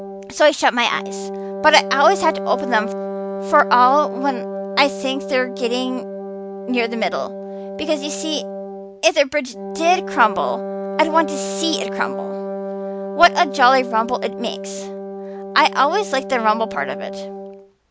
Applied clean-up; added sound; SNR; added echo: none; Wind instrument, woodwind instrument; 8 dB; none.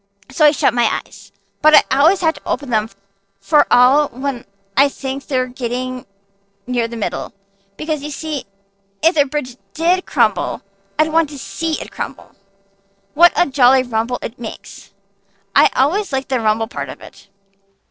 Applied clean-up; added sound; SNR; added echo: neural separator model SepFormer DNS4.